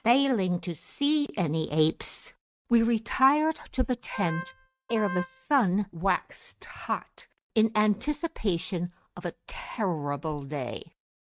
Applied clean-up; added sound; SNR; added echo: neural mask model RNNoise.